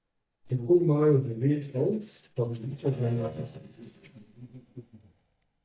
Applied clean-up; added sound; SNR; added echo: neural mask model DeepFilterNet 3.